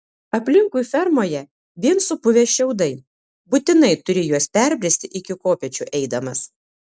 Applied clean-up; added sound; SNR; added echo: none; none; none; none.